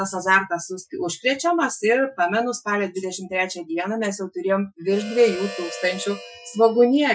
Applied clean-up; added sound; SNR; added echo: classical method Wiener filter.